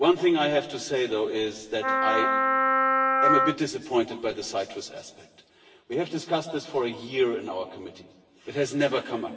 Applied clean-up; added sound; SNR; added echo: none; Wind instrument, woodwind instrument; -4 dB; reverberation time 1.4 s.